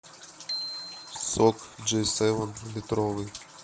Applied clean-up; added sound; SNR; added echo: none; Bicycle bell; 13 dB; none.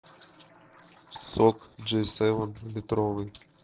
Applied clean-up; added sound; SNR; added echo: neural separator model SepFormer DNS4.